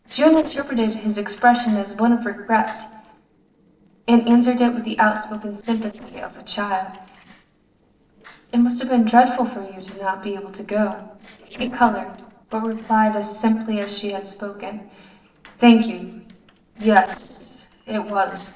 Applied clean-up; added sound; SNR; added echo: neural separator model SepFormer DNS4.